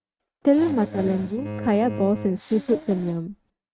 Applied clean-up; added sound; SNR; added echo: neural mask model RNNoise.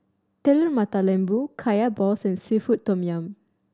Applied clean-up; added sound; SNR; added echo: none; none; none; none.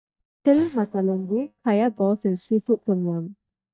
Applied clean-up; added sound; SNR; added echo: neural mask model DeepFilterNet 3.